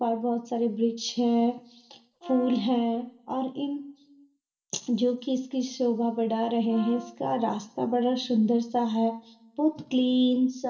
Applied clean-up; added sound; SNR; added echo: none; Brass instrument; 17 dB; reverberation time 0.7 s.